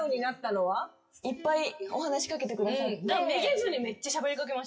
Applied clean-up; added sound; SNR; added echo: classical method WPE with log-MMSE.